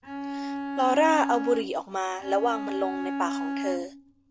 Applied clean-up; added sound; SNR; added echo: none; Bowed string instrument; 5 dB; none.